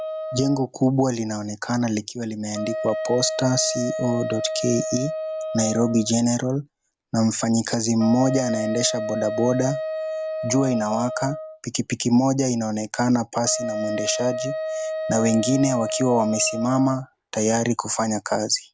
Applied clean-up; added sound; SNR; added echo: none; Wind instrument, woodwind instrument; 7 dB; none.